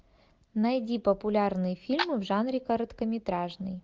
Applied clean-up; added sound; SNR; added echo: none; none; none; none.